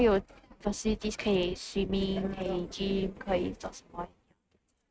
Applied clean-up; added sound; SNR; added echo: neural mask model RNNoise.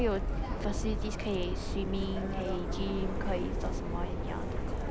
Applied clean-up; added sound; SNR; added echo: none; Subway, metro, underground; -4 dB; none.